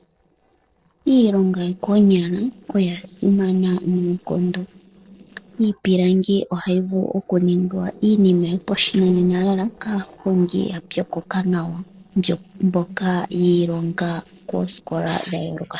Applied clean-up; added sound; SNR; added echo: neural separator model SepFormer DNS4.